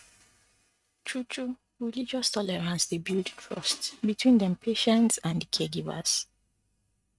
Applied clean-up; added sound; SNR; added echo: neural mask model RNNoise.